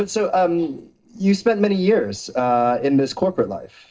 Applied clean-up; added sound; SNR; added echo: neural separator model SepFormer DNS4.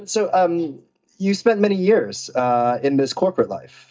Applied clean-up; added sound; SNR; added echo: neural mask model DeepFilterNet 3.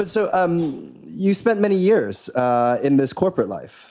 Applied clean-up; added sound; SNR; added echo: none; none; none; none.